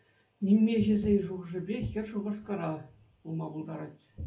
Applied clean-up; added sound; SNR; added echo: none; none; none; reverberation time 0.3 s.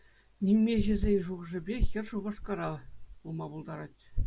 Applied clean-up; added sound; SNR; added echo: none; none; none; none.